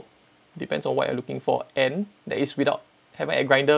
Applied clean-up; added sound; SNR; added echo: none; none; none; none.